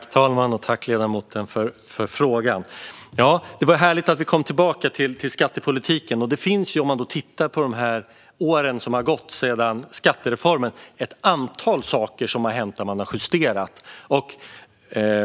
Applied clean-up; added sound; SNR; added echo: none; none; none; none.